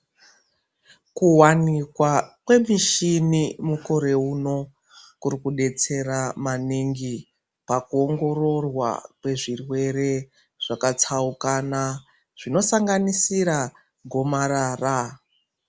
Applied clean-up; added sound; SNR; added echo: none; none; none; none.